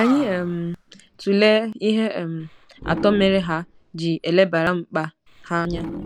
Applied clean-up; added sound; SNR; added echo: none; Animal; 14 dB; none.